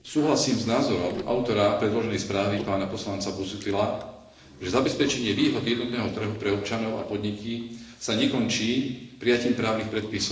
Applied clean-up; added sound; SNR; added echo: neural separator model SepFormer DNS4.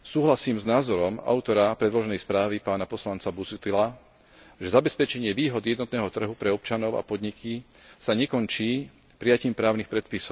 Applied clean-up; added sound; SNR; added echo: none; none; none; none.